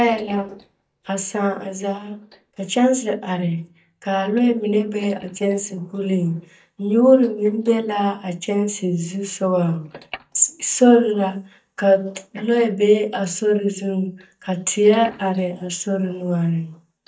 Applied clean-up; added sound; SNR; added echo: neural mask model DeepFilterNet 3.